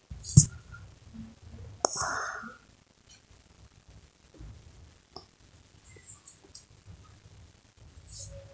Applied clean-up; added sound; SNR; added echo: none; none; none; none.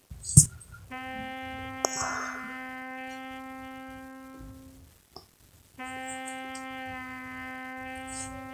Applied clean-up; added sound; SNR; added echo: none; Wind instrument, woodwind instrument; 7 dB; none.